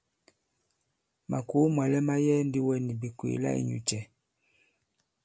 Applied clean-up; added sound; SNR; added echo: none; none; none; none.